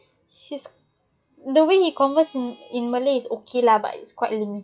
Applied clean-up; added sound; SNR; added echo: classical method WPE with log-MMSE.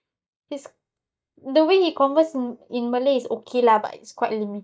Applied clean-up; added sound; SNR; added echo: neural mask model DeepFilterNet 3.